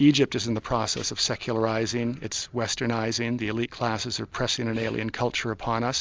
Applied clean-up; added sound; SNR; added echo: none; none; none; none.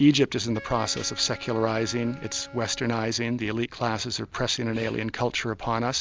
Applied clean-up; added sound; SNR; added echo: none; Wind instrument, woodwind instrument; 19 dB; none.